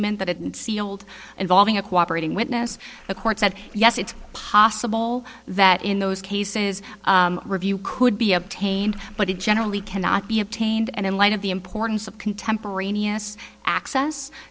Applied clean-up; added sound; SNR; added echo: neural separator model SepFormer DNS4.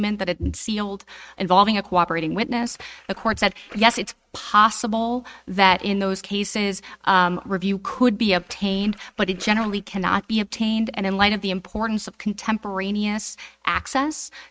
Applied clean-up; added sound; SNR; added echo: neural mask model RNNoise.